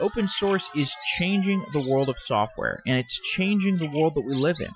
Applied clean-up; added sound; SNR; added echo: classical method Wiener filter.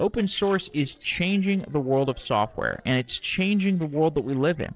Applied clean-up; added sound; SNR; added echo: neural separator model SepFormer DNS4.